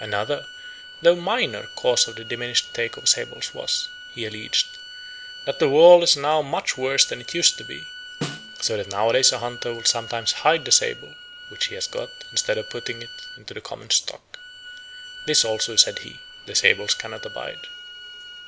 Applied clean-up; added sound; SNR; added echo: none; Snare drum + Bowed string instrument; 15 dB; none.